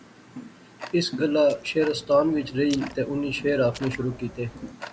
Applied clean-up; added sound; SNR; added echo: none; Raindrop + Tick-tock; 15 dB; none.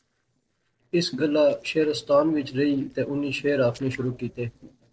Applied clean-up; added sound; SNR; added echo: neural separator model SepFormer DNS4.